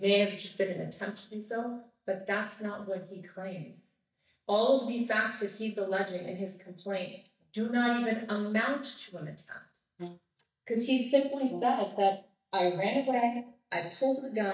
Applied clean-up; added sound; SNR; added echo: neural mask model DeepFilterNet 3.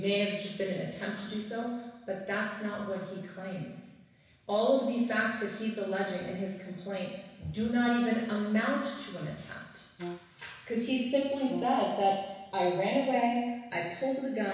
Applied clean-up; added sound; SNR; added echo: none; Brass instrument; 14 dB; reverberation time 1.1 s.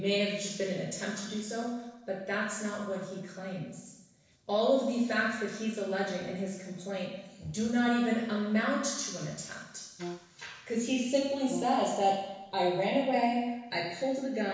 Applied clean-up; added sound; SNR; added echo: neural separator model SepFormer DNS4.